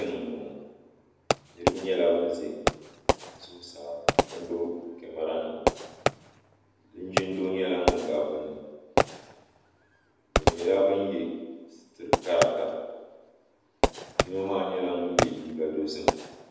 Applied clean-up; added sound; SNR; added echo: none; Fireworks; 0 dB; reverberation time 1.1 s.